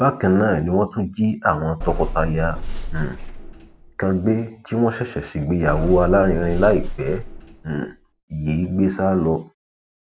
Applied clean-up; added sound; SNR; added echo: none; Bus / Engine; 6 dB; none.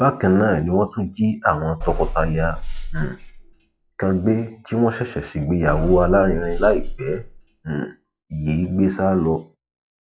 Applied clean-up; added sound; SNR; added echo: classical method log-MMSE.